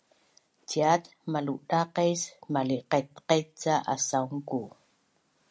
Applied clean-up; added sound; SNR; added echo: none; none; none; none.